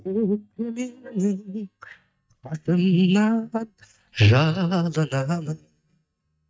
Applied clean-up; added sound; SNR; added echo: neural mask model DeepFilterNet 3.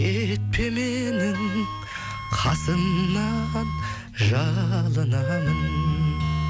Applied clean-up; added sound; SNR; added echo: none; Wind instrument, woodwind instrument; 12 dB; none.